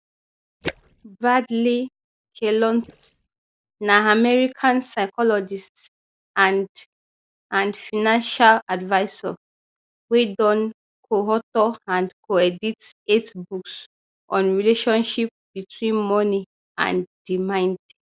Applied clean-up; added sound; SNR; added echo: neural mask model DeepFilterNet 3.